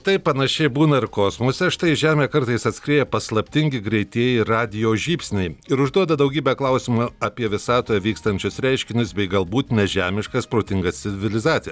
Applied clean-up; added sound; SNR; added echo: none; none; none; none.